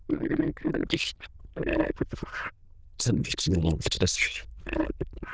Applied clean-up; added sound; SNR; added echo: neural diffusion model UNIVERSE++.